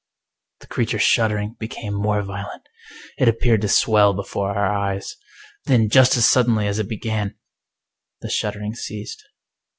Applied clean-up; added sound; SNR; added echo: none; none; none; none.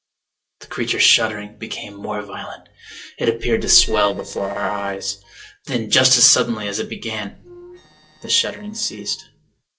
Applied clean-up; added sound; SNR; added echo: neural separator model SepFormer DNS4.